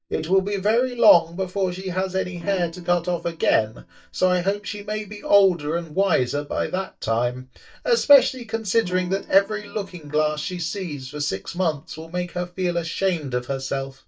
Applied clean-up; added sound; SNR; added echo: neural mask model DeepFilterNet 3.